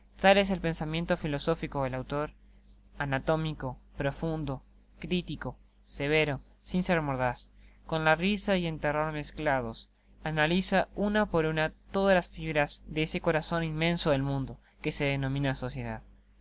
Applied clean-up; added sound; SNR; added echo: none; none; none; none.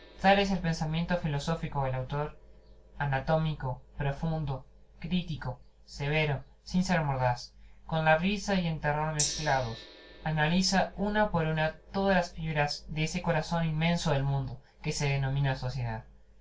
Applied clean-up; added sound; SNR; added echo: none; Gong; 18 dB; reverberation time 0.2 s.